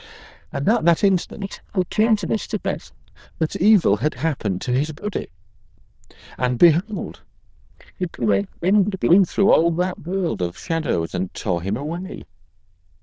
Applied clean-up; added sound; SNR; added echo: neural diffusion model UNIVERSE++.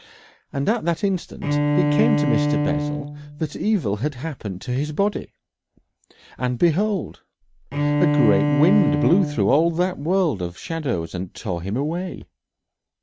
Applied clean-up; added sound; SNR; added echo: none; Bowed string instrument; -1 dB; none.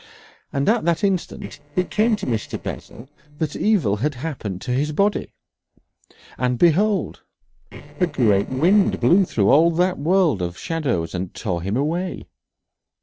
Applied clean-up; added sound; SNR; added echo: neural separator model SepFormer DNS4.